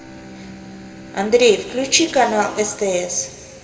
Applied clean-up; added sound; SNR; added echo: none; Bowed string instrument; 19 dB; reverberation time 1.5 s.